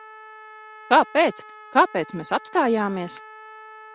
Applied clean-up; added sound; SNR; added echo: none; Trumpet; 19 dB; none.